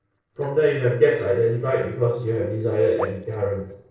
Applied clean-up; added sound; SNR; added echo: neural separator model SepFormer DNS4.